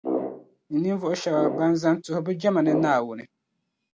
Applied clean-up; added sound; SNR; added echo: none; Brass instrument; 8 dB; none.